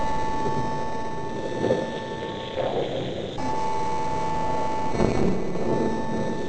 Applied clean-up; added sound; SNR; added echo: neural separator model SepFormer DNS4.